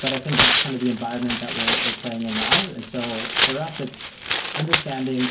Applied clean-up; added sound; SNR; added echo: none; Tearing; -3 dB; reverberation time 0.3 s.